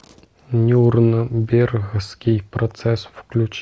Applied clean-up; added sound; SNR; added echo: none; none; none; none.